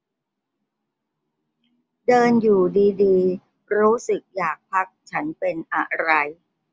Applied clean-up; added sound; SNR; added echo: none; none; none; none.